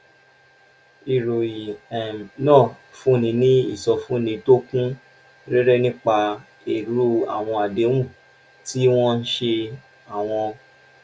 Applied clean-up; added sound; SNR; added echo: none; none; none; none.